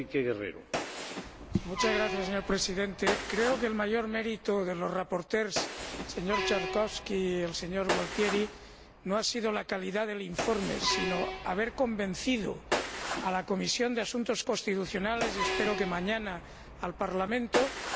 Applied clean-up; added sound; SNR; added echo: none; Gunshot, gunfire + Truck; 5 dB; none.